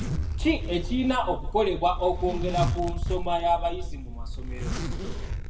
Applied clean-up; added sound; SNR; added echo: none; Zipper (clothing); 2 dB; reverberation time 0.7 s.